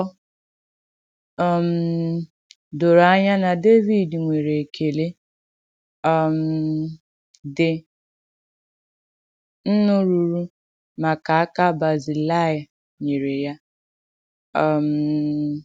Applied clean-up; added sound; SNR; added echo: none; none; none; none.